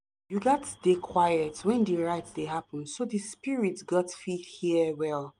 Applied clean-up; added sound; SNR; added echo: none; none; none; none.